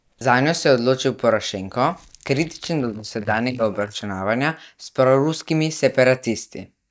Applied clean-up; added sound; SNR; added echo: neural mask model DeepFilterNet 3.